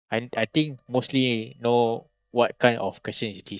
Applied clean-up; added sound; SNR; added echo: neural mask model DeepFilterNet 3.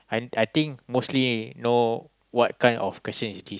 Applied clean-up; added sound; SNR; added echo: none; none; none; none.